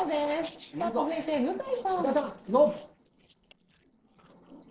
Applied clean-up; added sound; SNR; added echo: neural separator model SepFormer DNS4.